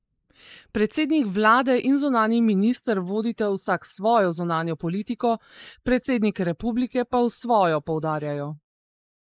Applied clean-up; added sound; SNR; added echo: neural mask model Resemble Enhance denoiser.